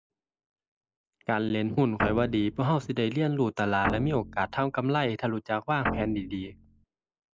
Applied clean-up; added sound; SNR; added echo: none; Guitar; 6 dB; none.